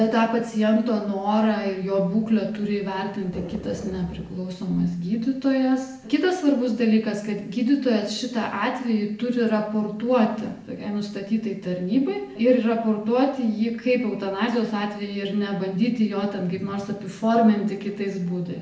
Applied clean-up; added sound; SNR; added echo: none; Growling; 14 dB; reverberation time 0.7 s.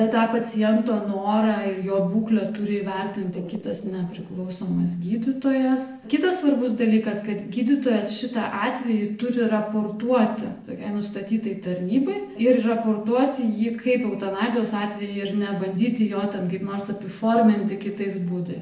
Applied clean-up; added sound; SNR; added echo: neural separator model SepFormer DNS4.